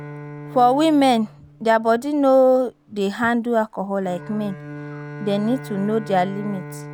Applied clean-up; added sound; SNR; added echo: none; Bowed string instrument; 16 dB; none.